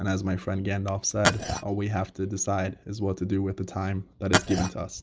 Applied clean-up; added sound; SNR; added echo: none; Glass; -3 dB; none.